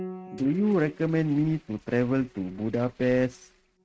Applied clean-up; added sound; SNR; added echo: neural mask model RNNoise.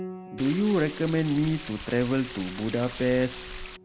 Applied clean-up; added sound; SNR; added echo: none; Piano + Stream; 11 dB; none.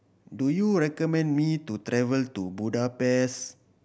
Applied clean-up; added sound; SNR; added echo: none; none; none; none.